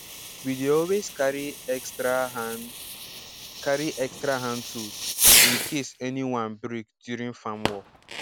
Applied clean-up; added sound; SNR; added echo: none; Fireworks; -2 dB; none.